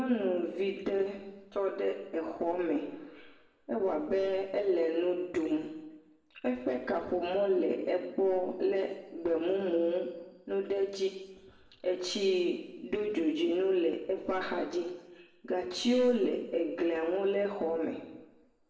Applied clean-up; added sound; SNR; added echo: none; none; none; reverberation time 1.0 s.